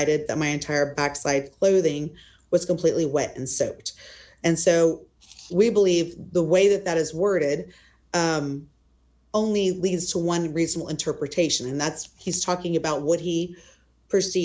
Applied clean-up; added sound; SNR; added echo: none; none; none; none.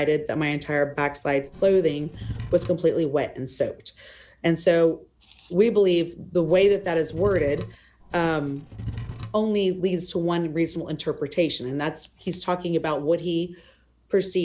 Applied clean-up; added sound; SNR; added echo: none; Wood / Tools; 12 dB; none.